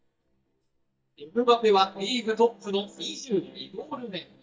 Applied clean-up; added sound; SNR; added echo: neural mask model DeepFilterNet 3.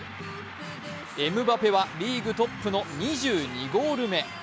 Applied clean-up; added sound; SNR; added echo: none; none; none; none.